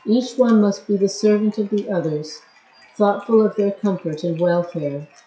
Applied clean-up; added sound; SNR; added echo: classical method WPE with log-MMSE.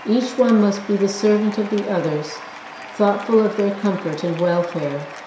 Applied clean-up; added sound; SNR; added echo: none; Applause / Cheering; 16 dB; reverberation time 0.7 s.